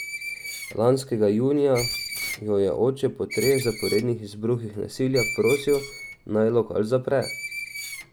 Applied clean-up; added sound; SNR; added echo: none; Screech; 11 dB; none.